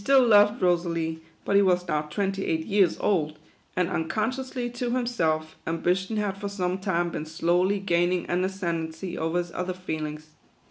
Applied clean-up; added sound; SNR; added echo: none; none; none; none.